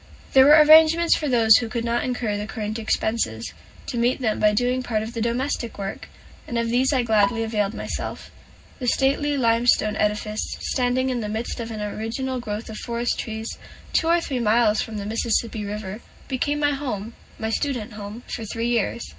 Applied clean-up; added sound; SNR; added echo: none; Bowed string instrument; 11 dB; reverberation time 0.4 s.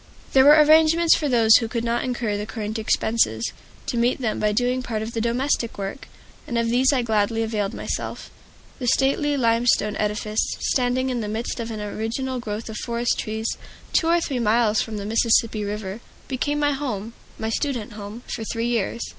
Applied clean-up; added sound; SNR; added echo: none; none; none; none.